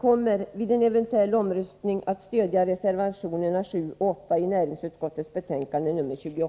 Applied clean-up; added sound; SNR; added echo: none; none; none; none.